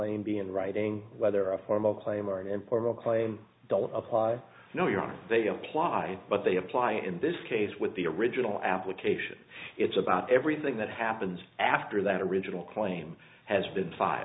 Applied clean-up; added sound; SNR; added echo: none; none; none; none.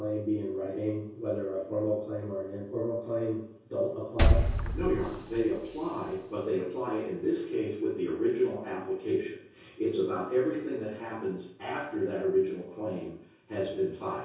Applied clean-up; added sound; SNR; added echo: none; Liquid; -2 dB; reverberation time 0.6 s.